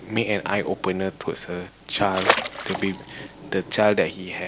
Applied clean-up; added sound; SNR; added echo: none; Water / Splash, splatter; 0 dB; none.